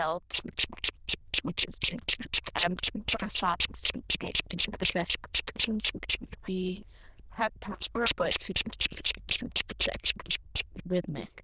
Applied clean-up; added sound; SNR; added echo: neural diffusion model UNIVERSE++.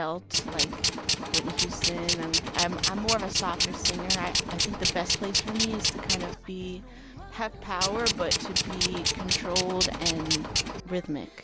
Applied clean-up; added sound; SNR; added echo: none; Tools; -5 dB; none.